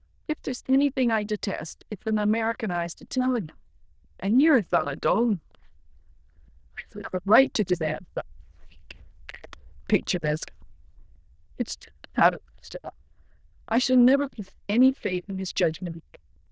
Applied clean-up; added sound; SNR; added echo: neural diffusion model UNIVERSE++.